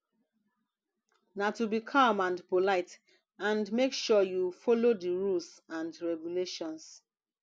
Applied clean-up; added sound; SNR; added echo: none; none; none; none.